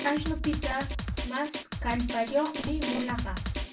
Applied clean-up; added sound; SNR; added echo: none; Drum; 3 dB; reverberation time 0.3 s.